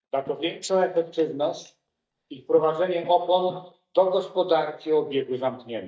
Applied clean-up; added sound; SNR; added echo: neural mask model DeepFilterNet 3.